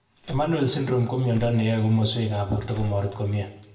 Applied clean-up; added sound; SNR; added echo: none; Whoosh, swoosh, swish; 18 dB; reverberation time 0.7 s.